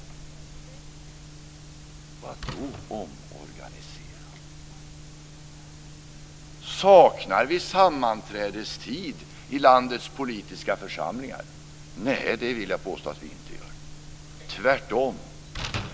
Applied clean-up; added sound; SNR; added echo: none; Slam; 18 dB; none.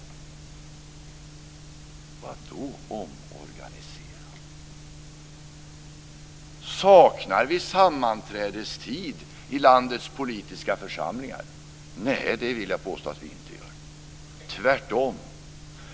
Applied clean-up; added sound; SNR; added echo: none; none; none; none.